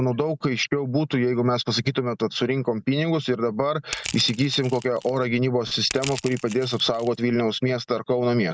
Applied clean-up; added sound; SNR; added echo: none; Crushing; 14 dB; none.